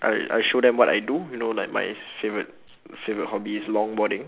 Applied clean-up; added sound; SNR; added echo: none; none; none; none.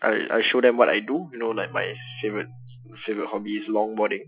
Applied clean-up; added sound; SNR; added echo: classical method Wiener filter.